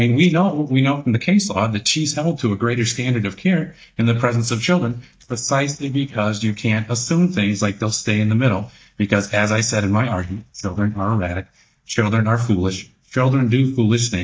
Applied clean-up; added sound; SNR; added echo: neural mask model DeepFilterNet 3.